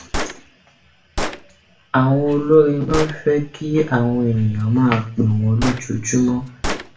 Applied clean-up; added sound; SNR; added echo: none; Gunshot, gunfire; 11 dB; reverberation time 0.3 s.